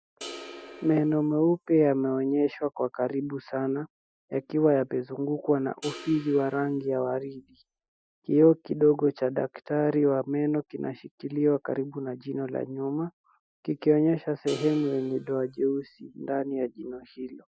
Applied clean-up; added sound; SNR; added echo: classical method Wiener filter.